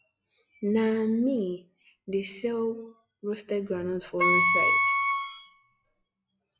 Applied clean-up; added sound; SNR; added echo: classical method log-MMSE.